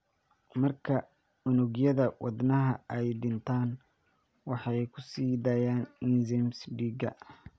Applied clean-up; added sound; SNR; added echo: none; none; none; none.